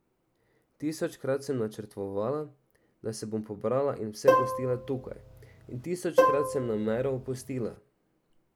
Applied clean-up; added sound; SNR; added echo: none; Plucked string instrument; -4 dB; none.